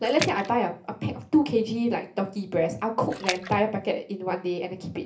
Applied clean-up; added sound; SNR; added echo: none; Splash, splatter; 9 dB; reverberation time 0.3 s.